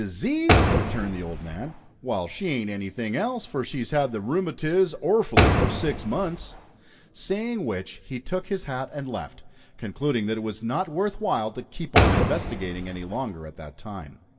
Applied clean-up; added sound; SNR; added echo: none; Door; -4 dB; reverberation time 1.9 s.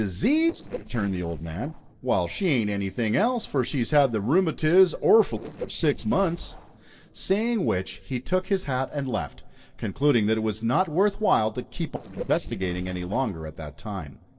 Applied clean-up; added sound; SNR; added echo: neural separator model SepFormer DNS4.